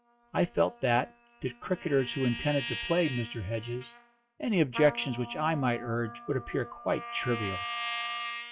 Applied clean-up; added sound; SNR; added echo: classical method log-MMSE.